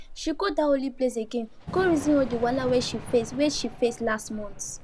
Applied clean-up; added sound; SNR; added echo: none; Thunder / Rain; 12 dB; none.